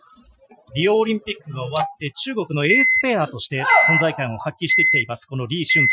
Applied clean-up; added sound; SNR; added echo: classical method Wiener filter.